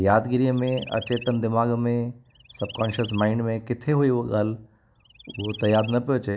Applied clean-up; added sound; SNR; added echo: none; Chirp, tweet; 17 dB; none.